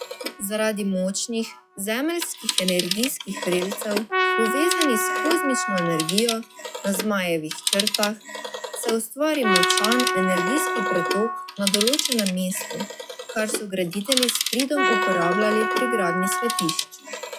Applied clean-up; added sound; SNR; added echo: classical method log-MMSE.